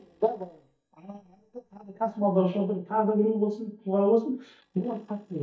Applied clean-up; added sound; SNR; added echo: neural mask model DeepFilterNet 3.